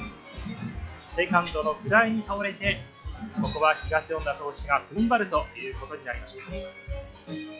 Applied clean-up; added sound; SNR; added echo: classical method log-MMSE.